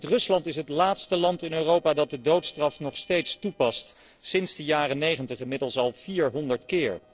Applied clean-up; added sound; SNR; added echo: neural separator model SepFormer DNS4.